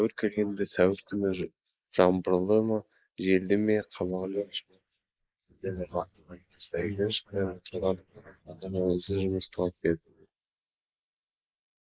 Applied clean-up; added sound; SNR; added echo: neural mask model Resemble Enhance denoiser.